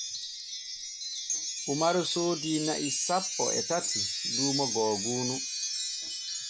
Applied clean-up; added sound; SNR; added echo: none; Wind chime; 1 dB; none.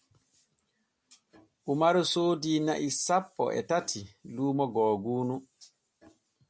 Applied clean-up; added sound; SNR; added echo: none; none; none; none.